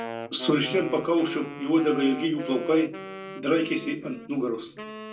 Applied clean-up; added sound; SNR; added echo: none; Wind instrument, woodwind instrument; 12 dB; reverberation time 0.2 s.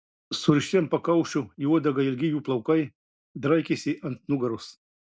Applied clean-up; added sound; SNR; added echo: none; none; none; none.